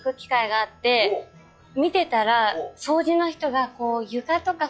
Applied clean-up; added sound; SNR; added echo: classical method log-MMSE.